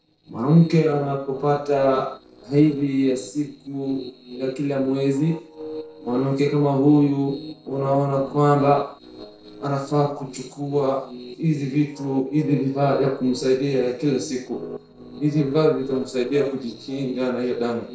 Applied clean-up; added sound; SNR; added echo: neural separator model SepFormer DNS4.